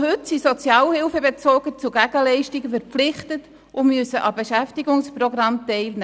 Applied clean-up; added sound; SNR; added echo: none; none; none; none.